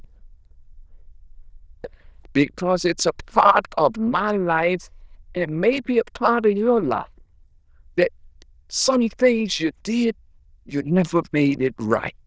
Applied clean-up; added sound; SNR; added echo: neural diffusion model UNIVERSE++.